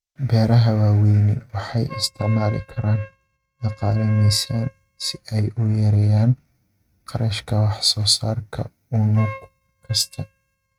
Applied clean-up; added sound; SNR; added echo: neural mask model RNNoise.